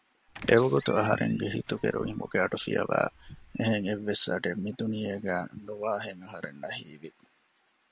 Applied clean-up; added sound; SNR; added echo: none; Squeak; 17 dB; none.